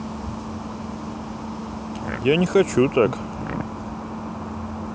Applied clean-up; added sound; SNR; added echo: none; Fart; 11 dB; none.